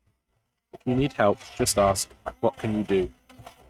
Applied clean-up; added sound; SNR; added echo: neural mask model RNNoise.